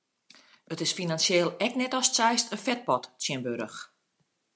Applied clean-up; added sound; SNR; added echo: none; none; none; none.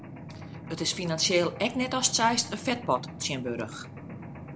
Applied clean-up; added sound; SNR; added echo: none; Mechanisms; 11 dB; none.